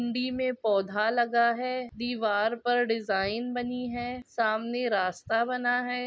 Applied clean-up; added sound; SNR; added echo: none; none; none; none.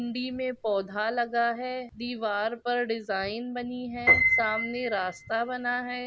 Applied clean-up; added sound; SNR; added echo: none; Piano; 2 dB; none.